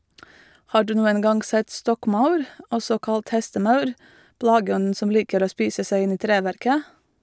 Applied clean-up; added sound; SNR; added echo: none; none; none; none.